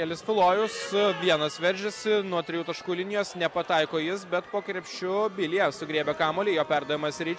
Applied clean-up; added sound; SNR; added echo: none; none; none; none.